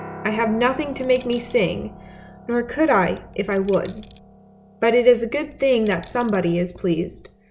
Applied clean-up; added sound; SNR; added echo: none; Piano + Coin (dropping); 18 dB; none.